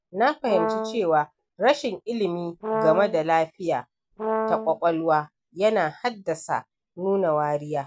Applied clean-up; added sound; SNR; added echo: none; Brass instrument; 5 dB; none.